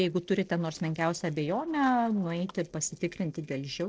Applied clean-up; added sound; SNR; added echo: neural separator model SepFormer DNS4.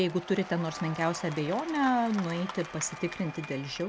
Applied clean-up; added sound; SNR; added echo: none; Applause / Crowd / Cheering; 12 dB; none.